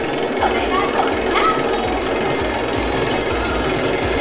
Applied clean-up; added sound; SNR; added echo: none; Mechanisms; -3 dB; reverberation time 0.7 s.